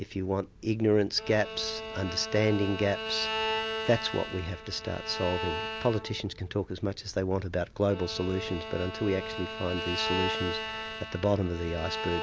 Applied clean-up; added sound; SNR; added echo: none; Bowed string instrument; 6 dB; none.